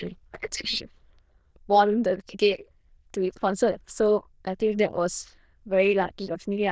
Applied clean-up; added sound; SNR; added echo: neural diffusion model UNIVERSE++.